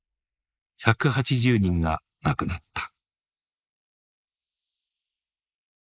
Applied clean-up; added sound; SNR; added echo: neural mask model Resemble Enhance denoiser.